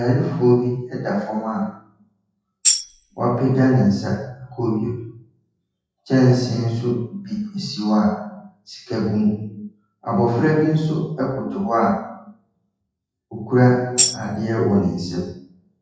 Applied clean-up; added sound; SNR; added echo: classical method WPE with log-MMSE.